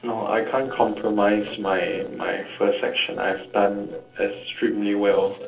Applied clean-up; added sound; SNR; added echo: neural separator model SepFormer DNS4.